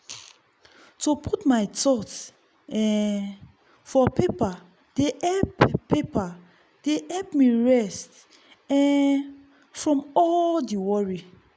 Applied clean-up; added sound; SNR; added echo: none; none; none; none.